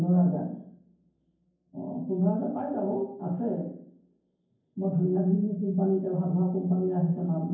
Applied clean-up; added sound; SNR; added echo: none; none; none; reverberation time 0.9 s.